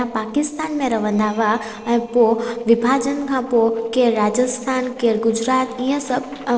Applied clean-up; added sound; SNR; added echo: neural separator model SepFormer DNS4.